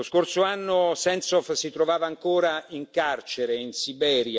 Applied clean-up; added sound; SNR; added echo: none; none; none; none.